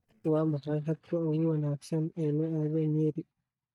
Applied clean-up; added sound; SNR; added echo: neural mask model DeepFilterNet 3.